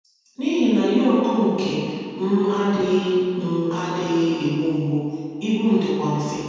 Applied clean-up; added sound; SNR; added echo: none; none; none; reverberation time 2.1 s.